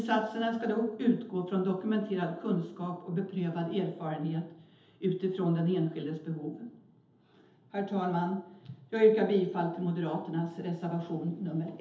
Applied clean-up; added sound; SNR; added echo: none; none; none; reverberation time 0.8 s.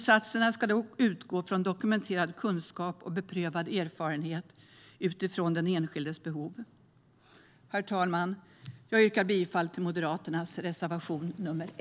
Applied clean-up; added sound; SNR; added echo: none; none; none; none.